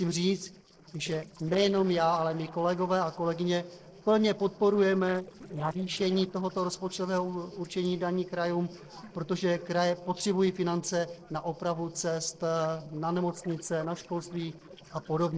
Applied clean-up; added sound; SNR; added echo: neural separator model SepFormer DNS4.